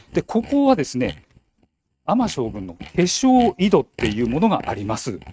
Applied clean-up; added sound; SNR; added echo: neural mask model RNNoise.